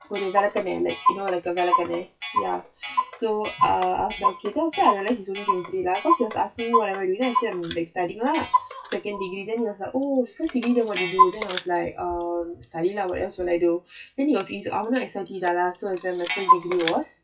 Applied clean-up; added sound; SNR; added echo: classical method WPE with log-MMSE.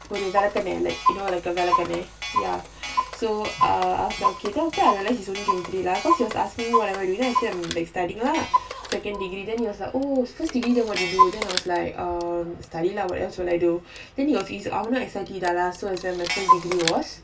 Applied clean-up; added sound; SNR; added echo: none; Clock; 3 dB; reverberation time 0.2 s.